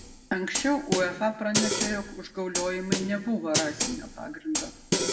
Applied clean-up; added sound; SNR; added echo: none; Snare drum; 1 dB; reverberation time 1.2 s.